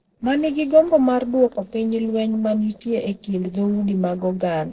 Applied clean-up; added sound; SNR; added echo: neural separator model SepFormer DNS4.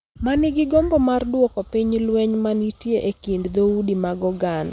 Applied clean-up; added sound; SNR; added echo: none; none; none; none.